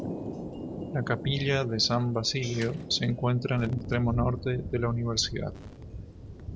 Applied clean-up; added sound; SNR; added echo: none; Thunder; 9 dB; none.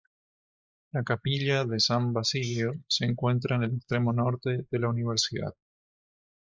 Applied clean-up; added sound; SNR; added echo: neural mask model Resemble Enhance denoiser.